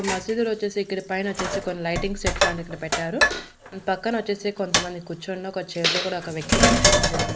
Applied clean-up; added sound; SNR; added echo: none; Sink (filling or washing); -2 dB; none.